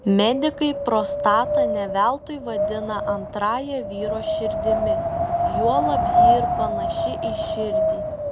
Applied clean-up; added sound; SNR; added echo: none; Wind; -2 dB; none.